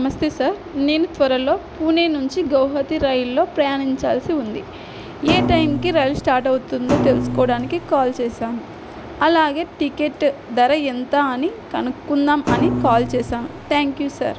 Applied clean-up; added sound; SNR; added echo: none; Thump, thud; 4 dB; none.